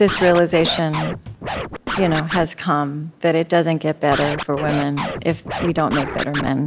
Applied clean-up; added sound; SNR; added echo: none; Scratching (performance technique); 7 dB; none.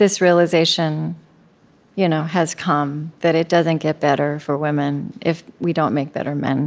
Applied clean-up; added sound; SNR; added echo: none; none; none; none.